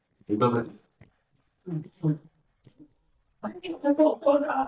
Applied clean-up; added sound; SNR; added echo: neural mask model DeepFilterNet 3.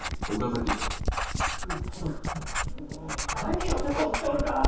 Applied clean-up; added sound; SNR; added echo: none; Writing; -2 dB; reverberation time 0.6 s.